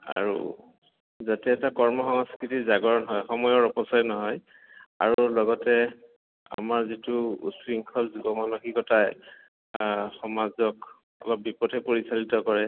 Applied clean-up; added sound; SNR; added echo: none; none; none; none.